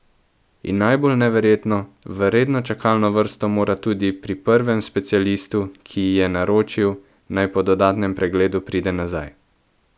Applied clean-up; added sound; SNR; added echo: none; none; none; none.